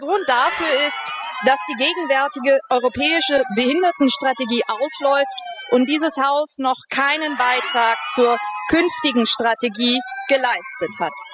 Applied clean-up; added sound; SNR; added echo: classical method spectral subtraction.